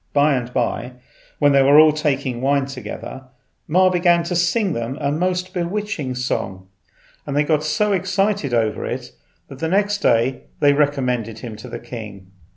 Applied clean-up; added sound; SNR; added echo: none; none; none; none.